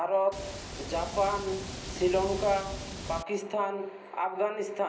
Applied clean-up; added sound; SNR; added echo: none; Water; 9 dB; reverberation time 0.5 s.